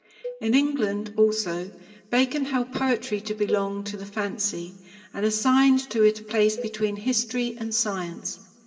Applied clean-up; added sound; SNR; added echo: none; Cowbell; 18 dB; reverberation time 1.7 s.